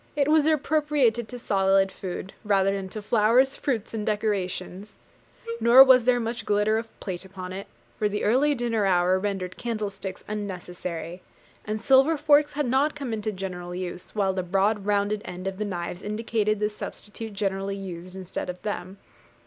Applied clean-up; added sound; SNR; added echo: none; Wind instrument, woodwind instrument; 10 dB; none.